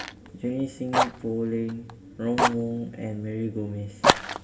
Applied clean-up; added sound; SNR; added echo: none; Fire; -2 dB; reverberation time 0.6 s.